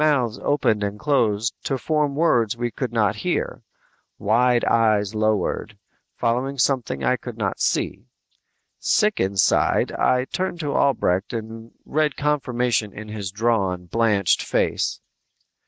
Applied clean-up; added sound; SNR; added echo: none; none; none; none.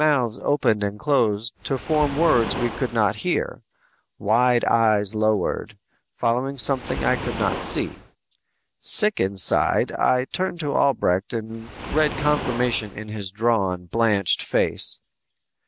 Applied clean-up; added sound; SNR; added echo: none; Waves, surf; 13 dB; none.